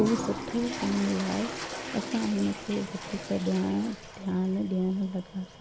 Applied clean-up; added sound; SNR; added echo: none; Toilet flush; 8 dB; none.